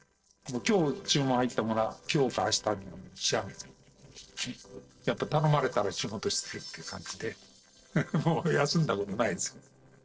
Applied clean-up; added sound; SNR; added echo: neural separator model SepFormer DNS4.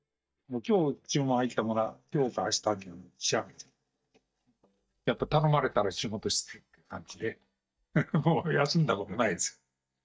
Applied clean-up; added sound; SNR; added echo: neural mask model DeepFilterNet 3.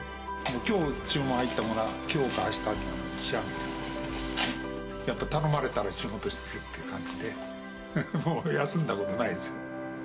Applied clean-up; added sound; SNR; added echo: none; Bowed string instrument; 11 dB; reverberation time 1.9 s.